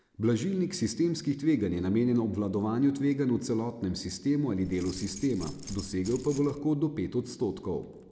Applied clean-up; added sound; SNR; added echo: none; Keys jangling; 15 dB; none.